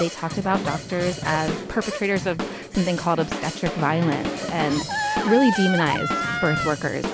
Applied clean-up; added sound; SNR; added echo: none; Drum / Drum kit + Gasp; 4 dB; none.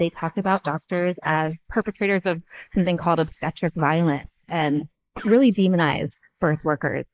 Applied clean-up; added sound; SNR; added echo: neural mask model Resemble Enhance denoiser.